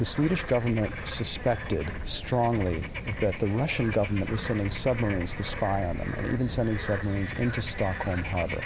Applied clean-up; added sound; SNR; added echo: none; Bird / Frog; 9 dB; none.